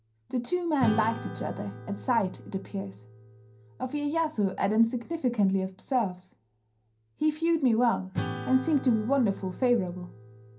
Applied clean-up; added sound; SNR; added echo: none; Acoustic guitar / Strum; 12 dB; reverberation time 0.3 s.